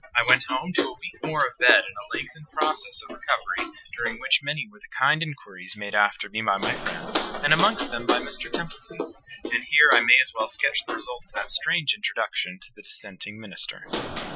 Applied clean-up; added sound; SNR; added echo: classical method Wiener filter.